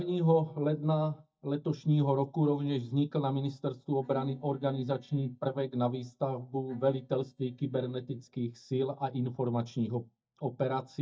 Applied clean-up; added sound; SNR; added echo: neural mask model DeepFilterNet 3.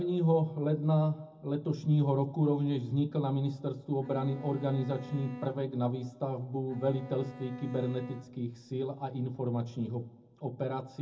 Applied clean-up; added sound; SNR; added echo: none; Bowed string instrument; 14 dB; reverberation time 0.4 s.